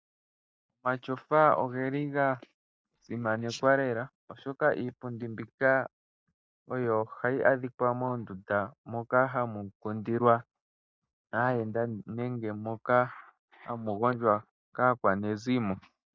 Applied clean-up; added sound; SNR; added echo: neural mask model DeepFilterNet 3.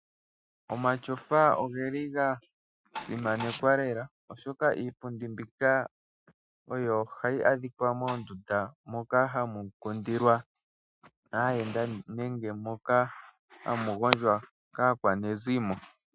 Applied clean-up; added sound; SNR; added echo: classical method Wiener filter.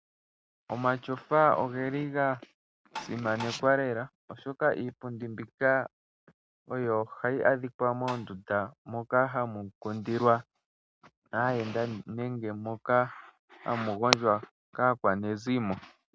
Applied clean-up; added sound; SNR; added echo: none; Tap; 12 dB; none.